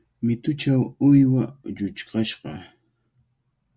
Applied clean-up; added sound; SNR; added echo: none; none; none; none.